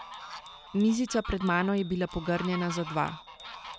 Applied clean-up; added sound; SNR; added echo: none; Bicycle bell + Fowl; 13 dB; none.